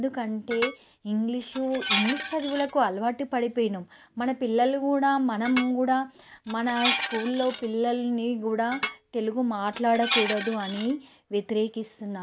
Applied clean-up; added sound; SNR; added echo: none; Dishes, pots, and pans; 5 dB; none.